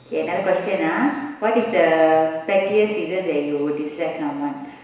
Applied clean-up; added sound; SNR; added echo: none; none; none; reverberation time 1.0 s.